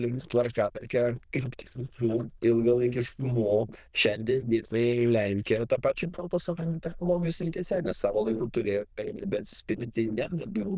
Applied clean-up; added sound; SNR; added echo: neural diffusion model UNIVERSE++.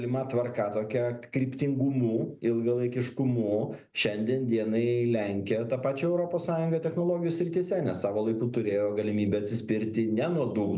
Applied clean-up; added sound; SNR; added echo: none; none; none; none.